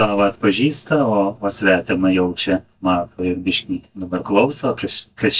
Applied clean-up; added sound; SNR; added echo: neural mask model DeepFilterNet 3.